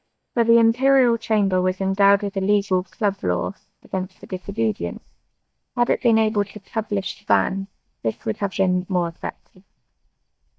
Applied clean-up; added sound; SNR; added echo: neural mask model DeepFilterNet 3.